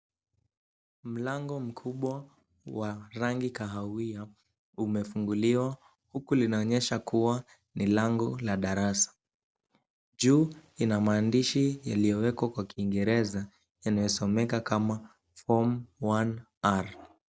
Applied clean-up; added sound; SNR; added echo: none; none; none; none.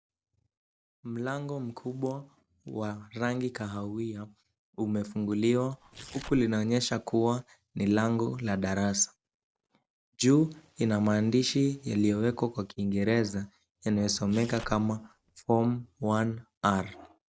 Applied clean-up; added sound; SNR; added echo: none; Tearing; 18 dB; none.